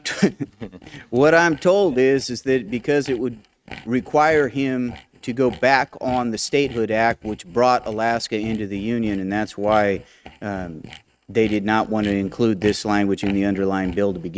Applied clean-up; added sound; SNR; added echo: neural mask model RNNoise.